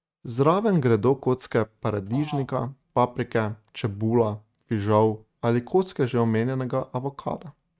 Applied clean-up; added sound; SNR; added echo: neural mask model RNNoise.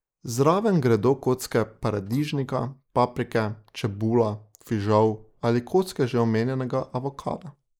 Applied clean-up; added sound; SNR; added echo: neural mask model Resemble Enhance denoiser.